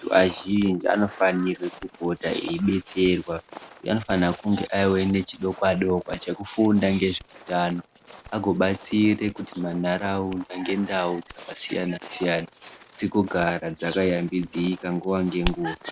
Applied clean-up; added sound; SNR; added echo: none; Walk, footsteps + Hands; 16 dB; none.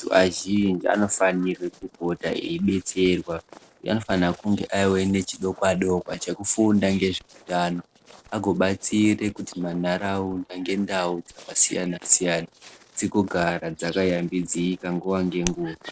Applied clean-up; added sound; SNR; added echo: neural separator model SepFormer DNS4.